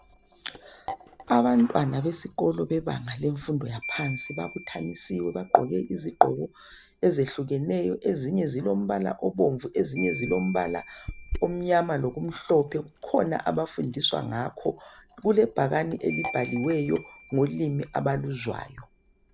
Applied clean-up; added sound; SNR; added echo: none; Marimba, xylophone + Sink (filling or washing); 16 dB; none.